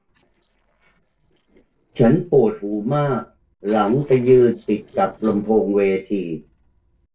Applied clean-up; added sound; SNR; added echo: neural separator model SepFormer DNS4.